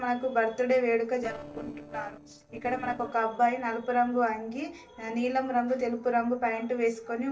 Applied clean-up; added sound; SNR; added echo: neural separator model SepFormer DNS4.